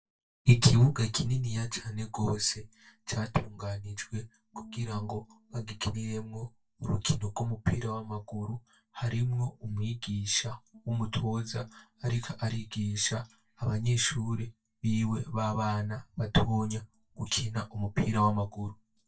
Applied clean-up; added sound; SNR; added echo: neural mask model DeepFilterNet 3.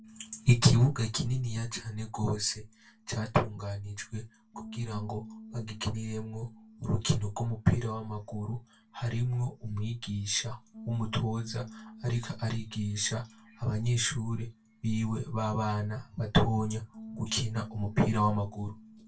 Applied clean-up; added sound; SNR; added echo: none; Bass guitar; 19 dB; reverberation time 0.2 s.